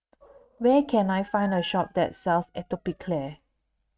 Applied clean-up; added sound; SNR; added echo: neural mask model RNNoise.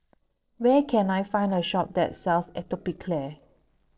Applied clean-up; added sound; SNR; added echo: neural separator model SepFormer DNS4.